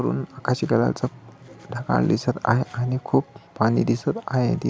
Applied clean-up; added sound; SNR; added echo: none; none; none; none.